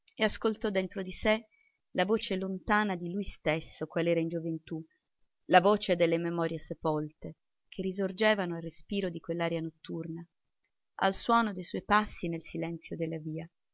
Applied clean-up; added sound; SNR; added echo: none; none; none; none.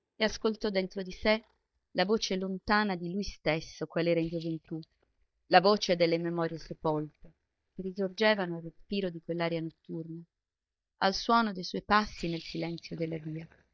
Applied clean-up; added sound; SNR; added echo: neural mask model DeepFilterNet 3.